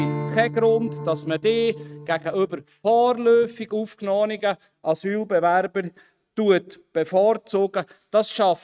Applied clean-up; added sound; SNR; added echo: neural mask model RNNoise.